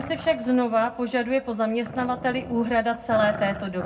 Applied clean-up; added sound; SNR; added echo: none; Growling; 14 dB; reverberation time 0.3 s.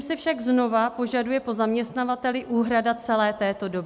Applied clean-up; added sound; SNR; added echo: none; none; none; none.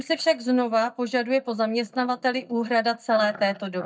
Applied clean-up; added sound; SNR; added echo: neural mask model DeepFilterNet 3.